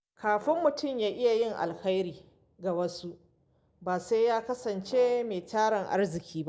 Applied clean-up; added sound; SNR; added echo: none; Brass instrument; 18 dB; none.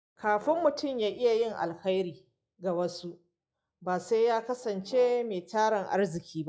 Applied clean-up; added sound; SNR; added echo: classical method log-MMSE.